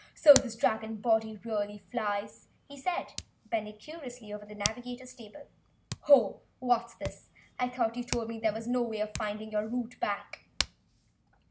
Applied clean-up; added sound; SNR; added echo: none; Hands; 12 dB; none.